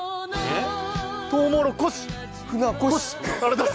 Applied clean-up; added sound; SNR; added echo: none; none; none; none.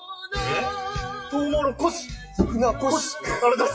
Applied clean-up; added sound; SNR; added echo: classical method WPE with log-MMSE.